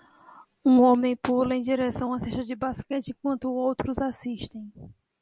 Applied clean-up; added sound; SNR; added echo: none; none; none; none.